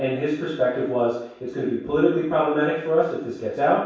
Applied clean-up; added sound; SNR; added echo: none; none; none; reverberation time 0.7 s.